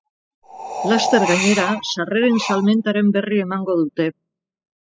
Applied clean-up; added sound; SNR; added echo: classical method spectral subtraction.